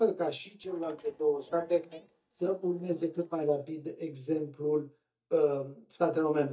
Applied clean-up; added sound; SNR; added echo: neural mask model DeepFilterNet 3.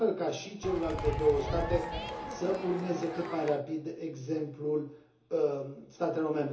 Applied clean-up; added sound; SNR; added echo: none; Crowd; 5 dB; reverberation time 0.7 s.